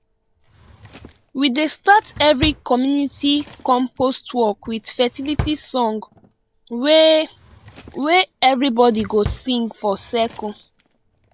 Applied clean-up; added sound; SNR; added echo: none; Drawer open or close; 16 dB; none.